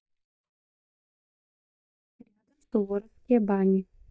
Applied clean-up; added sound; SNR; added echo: neural mask model DeepFilterNet 3.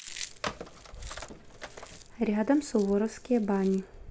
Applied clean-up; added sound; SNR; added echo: none; Chewing, mastication + Telephone; 14 dB; none.